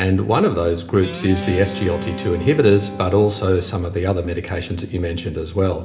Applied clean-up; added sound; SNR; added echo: none; Guitar; 11 dB; reverberation time 2.6 s.